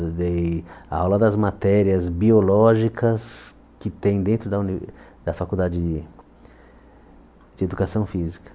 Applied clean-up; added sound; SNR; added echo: none; none; none; none.